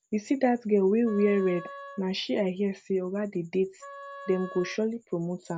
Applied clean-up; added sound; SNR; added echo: none; Wind instrument, woodwind instrument; 17 dB; none.